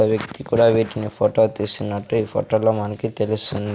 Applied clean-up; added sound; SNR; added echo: none; none; none; none.